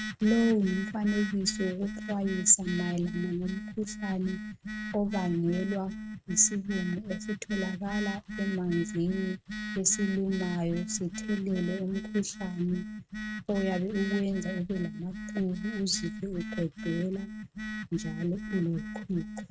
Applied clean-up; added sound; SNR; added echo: neural mask model RNNoise.